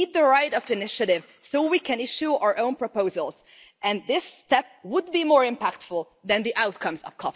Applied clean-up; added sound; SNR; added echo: none; none; none; none.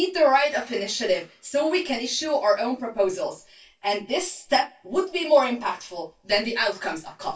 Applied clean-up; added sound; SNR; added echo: none; none; none; reverberation time 0.1 s.